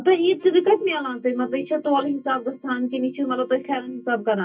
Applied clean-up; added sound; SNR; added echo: neural mask model DeepFilterNet 3.